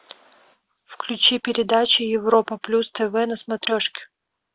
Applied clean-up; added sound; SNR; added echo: none; none; none; none.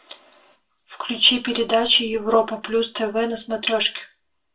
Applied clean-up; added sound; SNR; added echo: none; none; none; reverberation time 0.2 s.